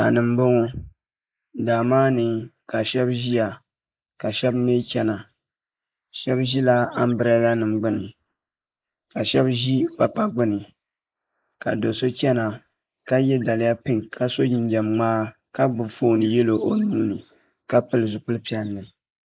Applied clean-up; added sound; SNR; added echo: neural mask model Resemble Enhance denoiser.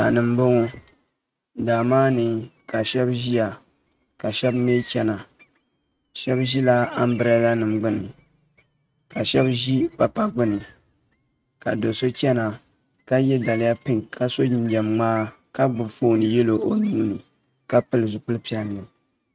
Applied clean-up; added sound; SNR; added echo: neural mask model RNNoise.